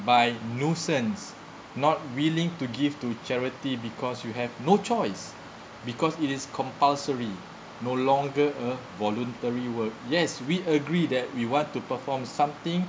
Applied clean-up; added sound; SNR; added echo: none; none; none; none.